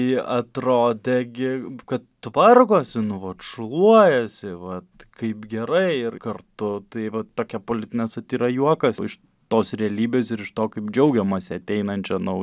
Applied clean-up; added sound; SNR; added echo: none; none; none; none.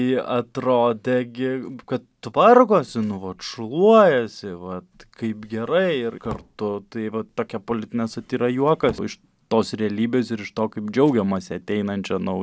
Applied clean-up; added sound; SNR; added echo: none; Drawer open or close; 20 dB; none.